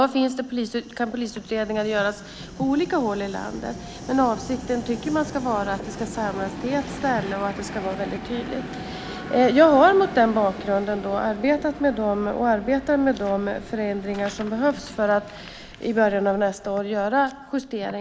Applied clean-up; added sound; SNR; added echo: none; Train; 14 dB; none.